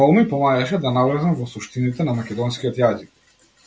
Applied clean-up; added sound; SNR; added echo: none; none; none; none.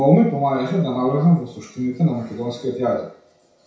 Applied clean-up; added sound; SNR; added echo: none; none; none; reverberation time 0.6 s.